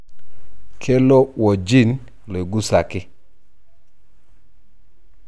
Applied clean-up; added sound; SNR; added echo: none; none; none; none.